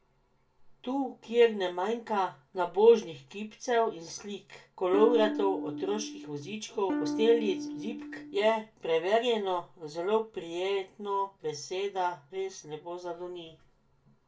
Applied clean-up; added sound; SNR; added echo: none; Electric guitar / Strum; 5 dB; reverberation time 0.2 s.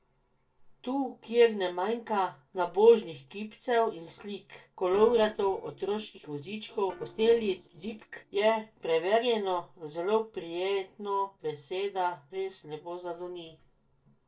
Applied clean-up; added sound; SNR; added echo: neural separator model SepFormer DNS4.